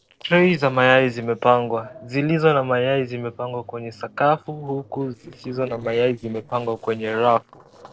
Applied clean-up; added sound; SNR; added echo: neural separator model SepFormer DNS4.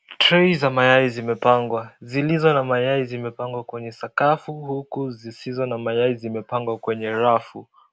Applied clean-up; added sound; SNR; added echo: none; none; none; none.